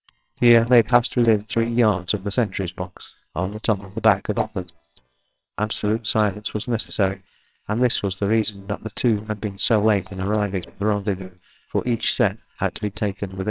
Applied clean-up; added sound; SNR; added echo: neural separator model SepFormer WHAMR!.